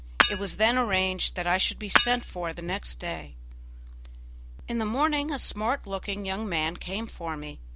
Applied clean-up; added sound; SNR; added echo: none; Shatter / Hammer; -2 dB; none.